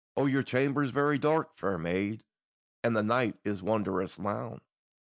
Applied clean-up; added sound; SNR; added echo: none; none; none; none.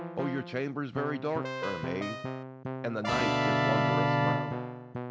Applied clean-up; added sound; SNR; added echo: none; Keyboard (musical); -4 dB; none.